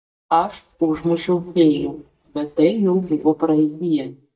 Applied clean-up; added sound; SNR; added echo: neural mask model DeepFilterNet 3.